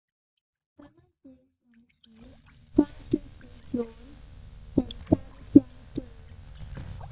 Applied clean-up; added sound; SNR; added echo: neural mask model DeepFilterNet 3.